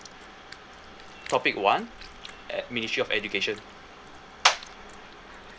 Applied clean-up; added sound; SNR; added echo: none; Chewing, mastication; 20 dB; none.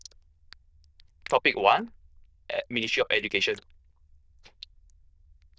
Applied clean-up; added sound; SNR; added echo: neural diffusion model UNIVERSE++.